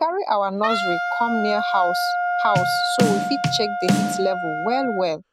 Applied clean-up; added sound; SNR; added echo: none; Bass drum / Snare drum + Wind instrument, woodwind instrument; -1 dB; none.